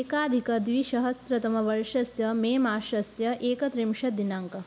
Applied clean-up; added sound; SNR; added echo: none; none; none; none.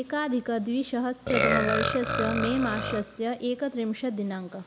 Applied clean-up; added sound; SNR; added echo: none; Burping, eructation; 3 dB; none.